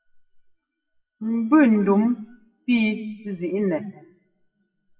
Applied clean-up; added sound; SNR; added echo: classical method WPE with log-MMSE.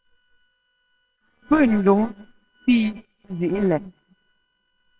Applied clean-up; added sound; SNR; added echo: neural separator model SepFormer WHAMR!.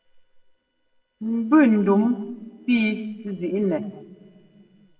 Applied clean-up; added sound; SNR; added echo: neural separator model SepFormer DNS4.